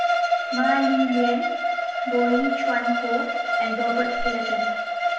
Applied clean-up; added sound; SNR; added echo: none; Bowed string instrument; -3 dB; reverberation time 0.9 s.